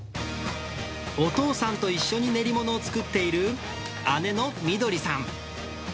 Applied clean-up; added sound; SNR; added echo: none; none; none; none.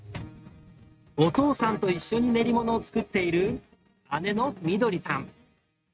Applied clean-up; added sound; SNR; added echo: neural mask model RNNoise.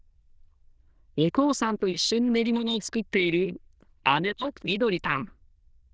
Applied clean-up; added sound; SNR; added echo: neural diffusion model UNIVERSE++.